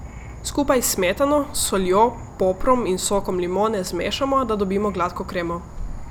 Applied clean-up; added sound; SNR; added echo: none; Insect / Frog; 15 dB; none.